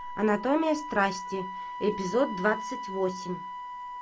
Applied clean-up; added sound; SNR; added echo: none; Wind instrument, woodwind instrument; 8 dB; none.